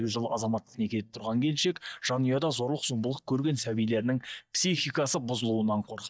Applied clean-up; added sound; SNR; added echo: neural mask model DeepFilterNet 3.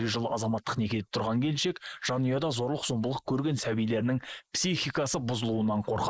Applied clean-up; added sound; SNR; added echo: neural mask model Resemble Enhance denoiser.